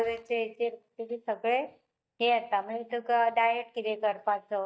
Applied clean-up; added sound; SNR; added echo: neural mask model DeepFilterNet 3.